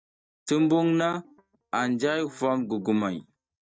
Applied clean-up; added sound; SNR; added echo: neural mask model DeepFilterNet 3.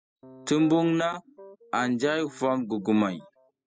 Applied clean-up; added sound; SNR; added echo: classical method spectral subtraction.